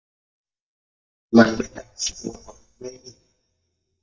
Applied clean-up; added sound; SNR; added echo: neural mask model DeepFilterNet 3.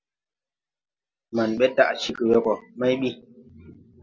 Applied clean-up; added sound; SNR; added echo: none; none; none; none.